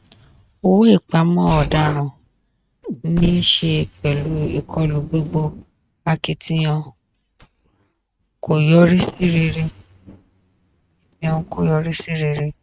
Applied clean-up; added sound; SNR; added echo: neural mask model RNNoise.